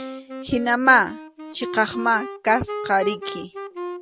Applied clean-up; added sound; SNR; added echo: none; Wind instrument, woodwind instrument; 11 dB; none.